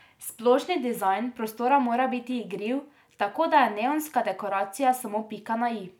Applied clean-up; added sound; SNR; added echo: none; none; none; none.